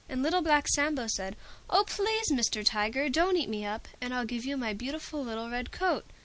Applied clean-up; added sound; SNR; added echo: none; none; none; none.